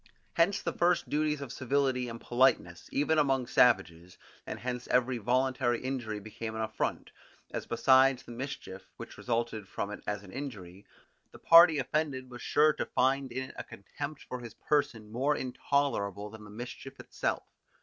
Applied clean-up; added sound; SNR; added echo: none; none; none; none.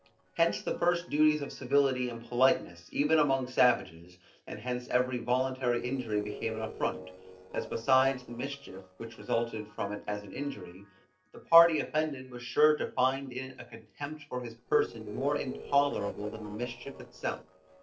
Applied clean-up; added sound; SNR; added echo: neural separator model SepFormer DNS4.